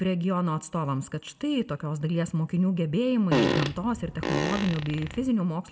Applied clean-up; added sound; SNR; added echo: none; Fart; 2 dB; reverberation time 0.8 s.